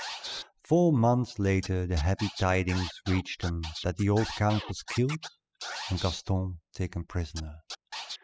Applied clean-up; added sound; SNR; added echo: classical method spectral subtraction.